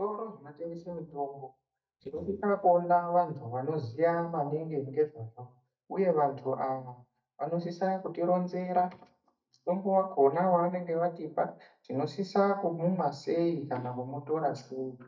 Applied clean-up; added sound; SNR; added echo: neural mask model DeepFilterNet 3.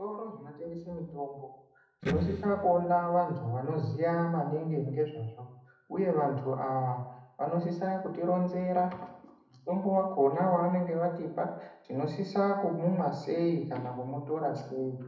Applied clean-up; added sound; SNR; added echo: none; Electric guitar; 6 dB; reverberation time 0.7 s.